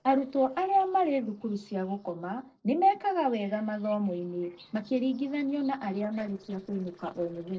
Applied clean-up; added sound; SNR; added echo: neural separator model SepFormer DNS4.